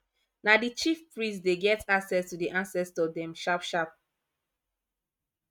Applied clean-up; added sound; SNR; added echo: neural mask model RNNoise.